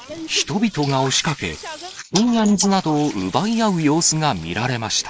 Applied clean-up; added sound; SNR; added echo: neural mask model Resemble Enhance denoiser.